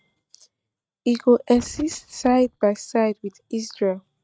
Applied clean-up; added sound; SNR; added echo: neural mask model RNNoise.